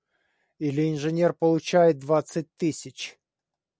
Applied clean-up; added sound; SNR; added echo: none; none; none; none.